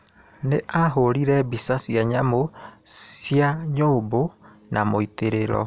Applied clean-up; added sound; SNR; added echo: none; none; none; none.